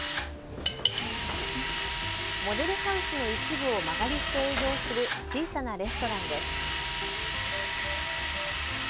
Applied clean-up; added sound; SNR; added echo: none; Drill; -1 dB; none.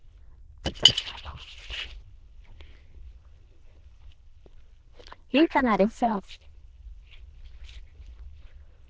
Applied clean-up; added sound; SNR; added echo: neural diffusion model UNIVERSE++.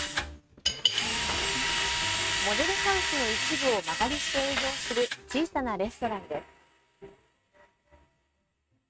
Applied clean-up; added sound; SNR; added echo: neural mask model RNNoise.